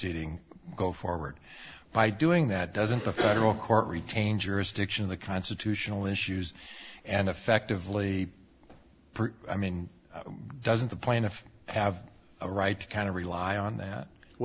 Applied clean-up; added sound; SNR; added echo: none; none; none; none.